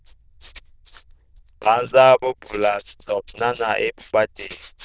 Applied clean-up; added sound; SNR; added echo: neural diffusion model UNIVERSE++.